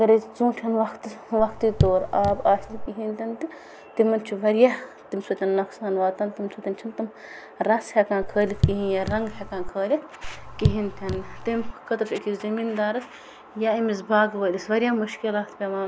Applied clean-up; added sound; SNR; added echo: none; Raindrop / Drip; 3 dB; none.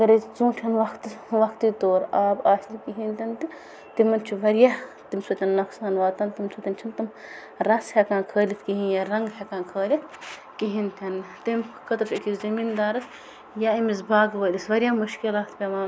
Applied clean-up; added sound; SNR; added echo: none; none; none; none.